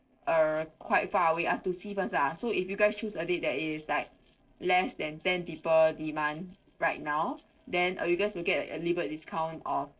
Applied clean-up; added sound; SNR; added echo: neural separator model SepFormer DNS4.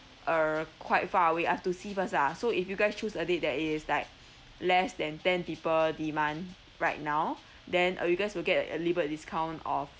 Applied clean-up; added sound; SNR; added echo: none; none; none; none.